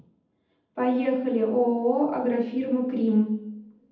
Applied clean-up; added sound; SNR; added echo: none; none; none; reverberation time 0.8 s.